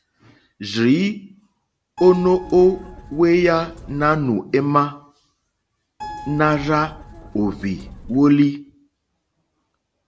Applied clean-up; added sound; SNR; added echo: none; Keyboard (musical); 16 dB; none.